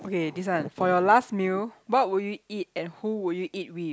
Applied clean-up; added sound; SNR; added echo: none; none; none; none.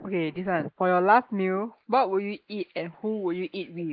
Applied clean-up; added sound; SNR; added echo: neural mask model Resemble Enhance denoiser.